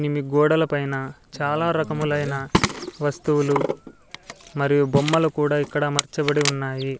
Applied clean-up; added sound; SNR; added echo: none; none; none; none.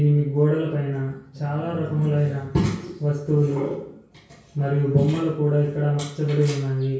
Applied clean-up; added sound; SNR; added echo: none; none; none; reverberation time 0.6 s.